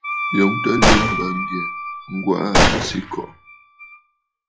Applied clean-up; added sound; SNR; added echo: classical method log-MMSE.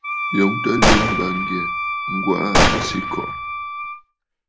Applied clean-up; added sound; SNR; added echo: none; Wind instrument, woodwind instrument + Gunshot, gunfire; -3 dB; none.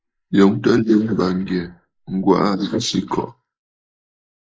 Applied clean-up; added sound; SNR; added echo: neural mask model Resemble Enhance denoiser.